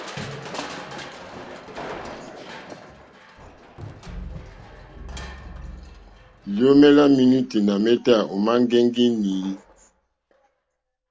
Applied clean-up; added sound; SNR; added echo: none; Crushing; 16 dB; none.